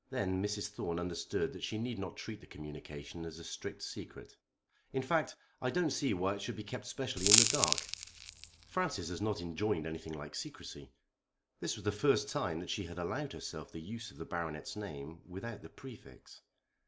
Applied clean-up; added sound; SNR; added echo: none; Crackle; -5 dB; none.